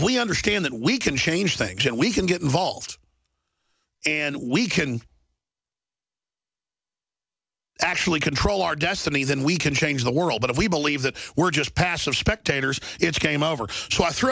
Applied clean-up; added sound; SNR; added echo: none; none; none; none.